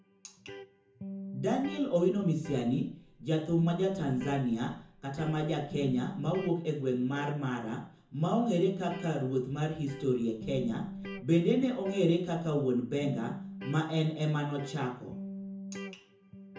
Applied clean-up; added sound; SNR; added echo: none; Electric guitar; 13 dB; reverberation time 0.6 s.